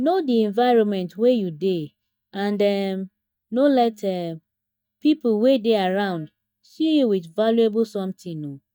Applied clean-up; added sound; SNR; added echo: neural mask model DeepFilterNet 3.